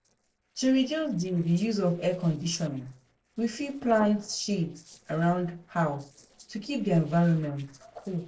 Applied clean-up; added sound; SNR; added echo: neural separator model SepFormer DNS4.